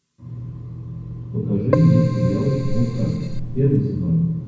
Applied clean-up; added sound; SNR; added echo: none; Keyboard (musical); 5 dB; reverberation time 1.1 s.